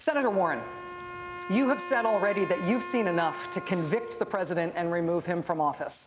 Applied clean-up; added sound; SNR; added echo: none; Wind instrument, woodwind instrument; 12 dB; none.